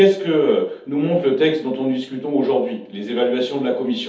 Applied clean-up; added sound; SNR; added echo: none; none; none; reverberation time 0.6 s.